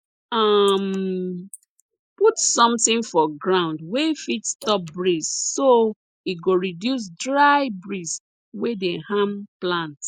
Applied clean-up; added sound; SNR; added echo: neural mask model Resemble Enhance denoiser.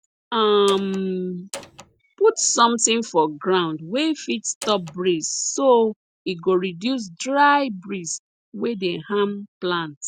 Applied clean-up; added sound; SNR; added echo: none; Door; 16 dB; none.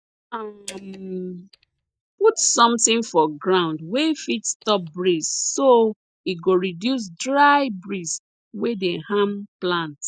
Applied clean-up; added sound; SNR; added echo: neural mask model DeepFilterNet 3.